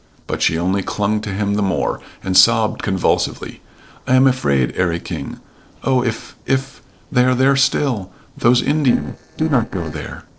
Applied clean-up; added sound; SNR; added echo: neural separator model SepFormer DNS4.